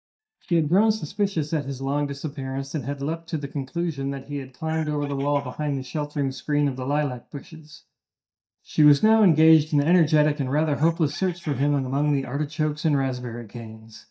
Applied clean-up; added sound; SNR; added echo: neural mask model DeepFilterNet 3.